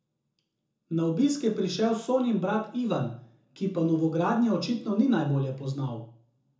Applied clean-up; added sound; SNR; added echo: none; none; none; reverberation time 0.7 s.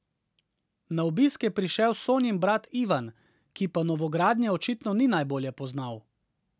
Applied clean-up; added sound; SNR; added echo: none; none; none; none.